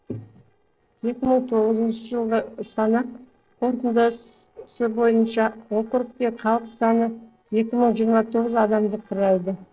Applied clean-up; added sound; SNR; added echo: neural separator model SepFormer DNS4.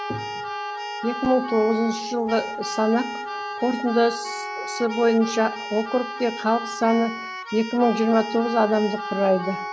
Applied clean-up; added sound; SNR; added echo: none; Wind instrument, woodwind instrument + Keyboard (musical); 8 dB; none.